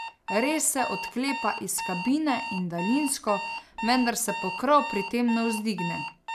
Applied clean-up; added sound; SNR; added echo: none; Alarm; 8 dB; none.